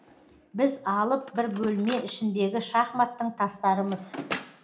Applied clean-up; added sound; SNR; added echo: none; Drawer open or close; 14 dB; reverberation time 0.4 s.